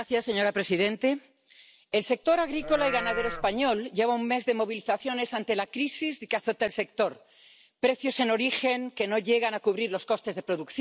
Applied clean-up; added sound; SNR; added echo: none; Livestock, farm animals, working animals; 8 dB; none.